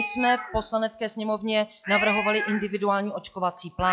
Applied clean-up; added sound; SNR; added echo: classical method log-MMSE.